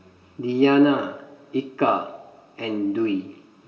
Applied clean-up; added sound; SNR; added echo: none; none; none; reverberation time 0.5 s.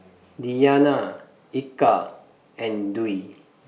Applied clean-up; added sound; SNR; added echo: none; none; none; none.